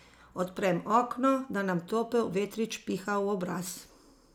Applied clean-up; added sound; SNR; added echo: none; none; none; none.